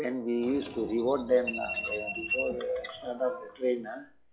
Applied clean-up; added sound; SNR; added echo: classical method log-MMSE.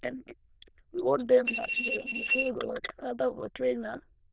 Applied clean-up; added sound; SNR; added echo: neural diffusion model UNIVERSE++.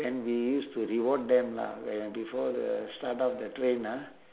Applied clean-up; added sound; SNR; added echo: none; none; none; none.